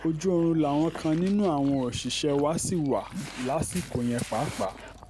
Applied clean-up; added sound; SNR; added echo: none; Dog; 15 dB; none.